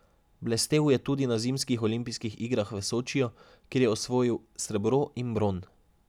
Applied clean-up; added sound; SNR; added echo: none; none; none; none.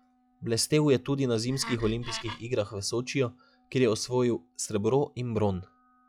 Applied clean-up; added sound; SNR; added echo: classical method log-MMSE.